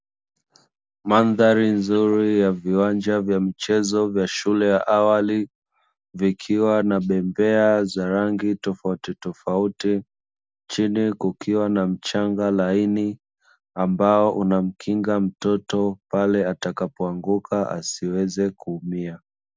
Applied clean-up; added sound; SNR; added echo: none; none; none; none.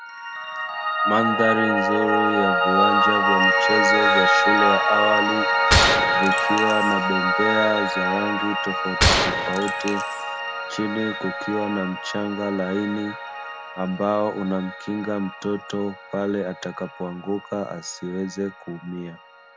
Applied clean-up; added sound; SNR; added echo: none; Gunshot, gunfire + Piano; -3 dB; none.